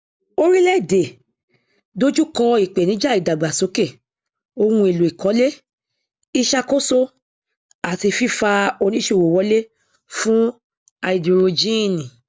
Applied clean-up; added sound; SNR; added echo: none; none; none; none.